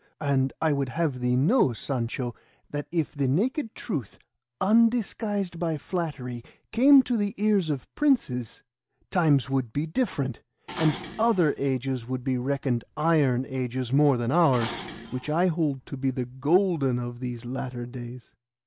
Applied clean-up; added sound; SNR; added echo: none; Dishes, pots, and pans; 16 dB; none.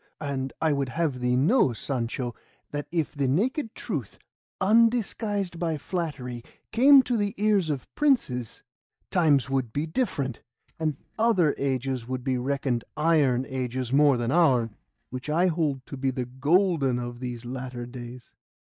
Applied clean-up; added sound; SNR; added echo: neural mask model DeepFilterNet 3.